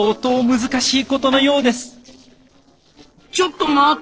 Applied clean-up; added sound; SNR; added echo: neural separator model SepFormer DNS4.